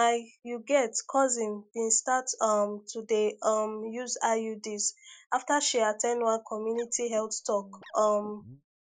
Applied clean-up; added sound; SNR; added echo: neural mask model Resemble Enhance denoiser.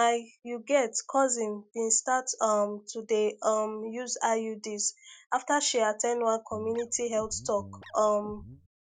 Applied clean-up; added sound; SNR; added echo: none; Guitar; 19 dB; none.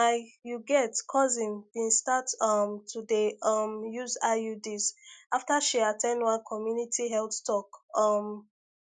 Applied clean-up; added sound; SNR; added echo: none; none; none; none.